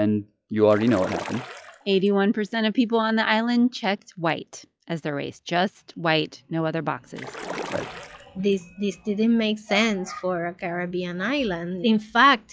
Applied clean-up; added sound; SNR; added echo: classical method log-MMSE.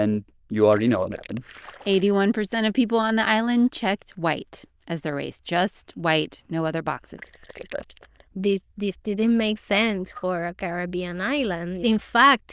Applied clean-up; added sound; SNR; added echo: neural diffusion model UNIVERSE++.